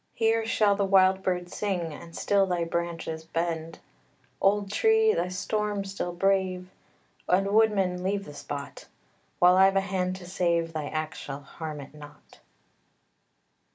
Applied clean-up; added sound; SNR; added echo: none; none; none; none.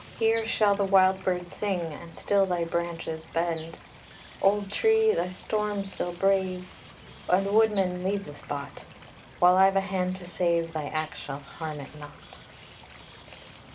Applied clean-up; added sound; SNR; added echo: none; Water / Bird; 17 dB; none.